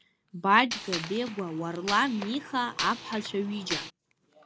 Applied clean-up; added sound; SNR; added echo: none; Gunshot, gunfire; 9 dB; none.